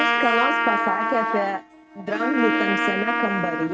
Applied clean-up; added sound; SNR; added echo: neural mask model RNNoise.